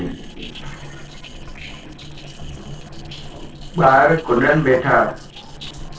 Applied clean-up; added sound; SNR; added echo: neural separator model SepFormer DNS4.